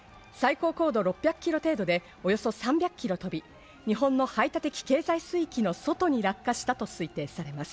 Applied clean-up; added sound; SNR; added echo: none; none; none; none.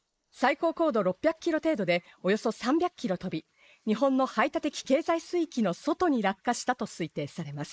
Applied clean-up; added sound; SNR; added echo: neural mask model Resemble Enhance denoiser.